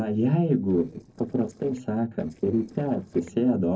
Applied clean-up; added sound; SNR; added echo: neural separator model SepFormer DNS4.